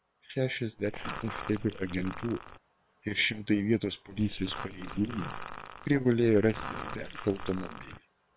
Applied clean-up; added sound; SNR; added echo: neural separator model SepFormer WHAM!.